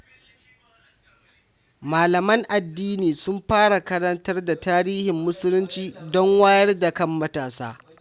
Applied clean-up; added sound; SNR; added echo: none; none; none; none.